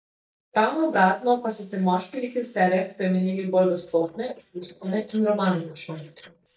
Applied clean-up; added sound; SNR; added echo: neural mask model DeepFilterNet 3.